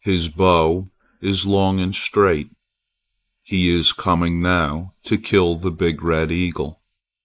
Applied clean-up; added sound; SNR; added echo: neural mask model Resemble Enhance denoiser.